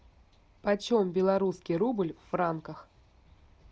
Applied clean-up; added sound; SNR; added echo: none; none; none; none.